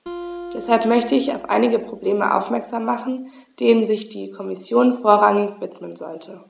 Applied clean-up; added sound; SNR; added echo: none; Acoustic guitar; 17 dB; none.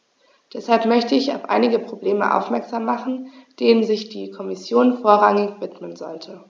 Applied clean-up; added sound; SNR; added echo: none; none; none; none.